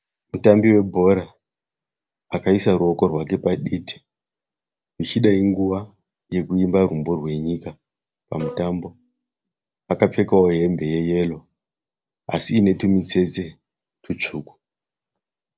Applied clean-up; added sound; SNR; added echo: neural separator model SepFormer DNS4.